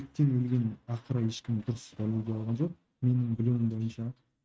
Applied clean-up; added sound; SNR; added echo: neural mask model RNNoise.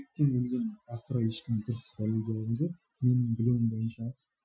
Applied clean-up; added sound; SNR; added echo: classical method Wiener filter.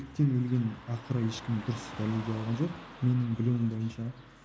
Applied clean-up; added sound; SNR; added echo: none; Car passing by / Traffic noise, roadway noise; 17 dB; none.